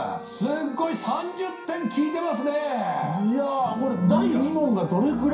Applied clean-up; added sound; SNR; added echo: none; Trumpet; 20 dB; reverberation time 0.5 s.